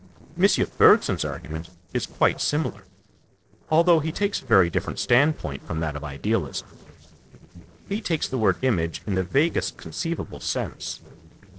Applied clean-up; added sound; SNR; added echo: neural separator model SepFormer DNS4.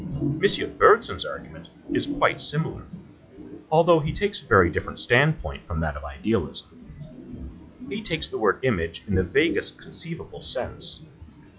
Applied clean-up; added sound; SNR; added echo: classical method log-MMSE.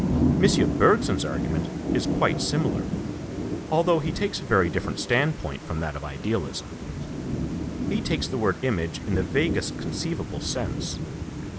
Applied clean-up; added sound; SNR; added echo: none; Thunder / Rain; 2 dB; none.